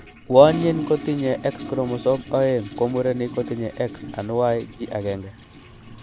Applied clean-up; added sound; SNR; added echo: none; Toilet flush; 13 dB; none.